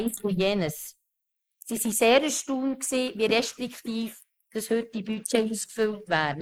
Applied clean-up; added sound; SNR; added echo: neural mask model Resemble Enhance denoiser.